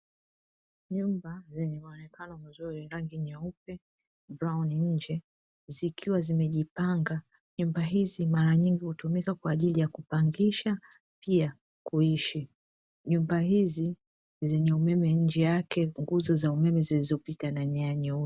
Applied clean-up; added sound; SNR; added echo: none; none; none; none.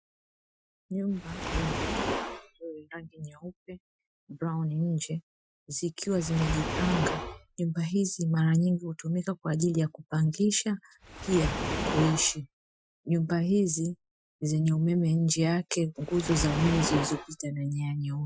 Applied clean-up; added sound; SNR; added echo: classical method Wiener filter.